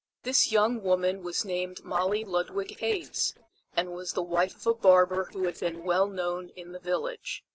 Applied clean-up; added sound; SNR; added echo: neural separator model SepFormer DNS4.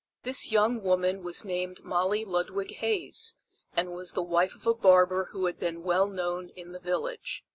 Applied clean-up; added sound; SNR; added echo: none; none; none; none.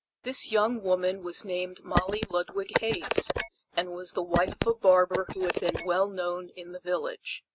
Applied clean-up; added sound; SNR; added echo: neural mask model RNNoise.